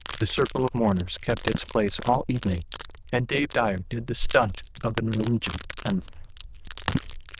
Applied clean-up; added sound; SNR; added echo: neural diffusion model UNIVERSE++.